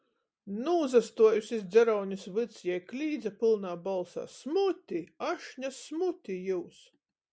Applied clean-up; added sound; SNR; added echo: none; none; none; none.